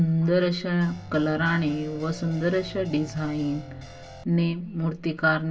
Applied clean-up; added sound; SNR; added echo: none; Guitar; 17 dB; reverberation time 0.3 s.